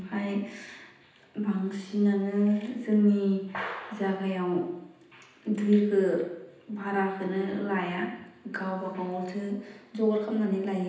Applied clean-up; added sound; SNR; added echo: none; none; none; reverberation time 0.9 s.